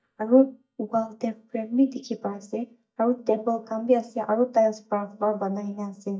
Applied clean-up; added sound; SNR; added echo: neural mask model DeepFilterNet 3.